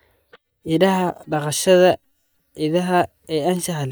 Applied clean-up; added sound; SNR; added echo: neural mask model DeepFilterNet 3.